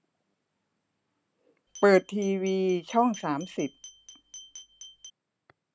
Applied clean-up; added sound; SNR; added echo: none; Glass; 20 dB; none.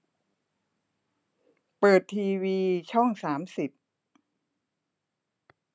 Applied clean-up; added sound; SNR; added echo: none; none; none; none.